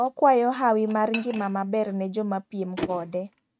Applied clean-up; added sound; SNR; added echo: neural mask model RNNoise.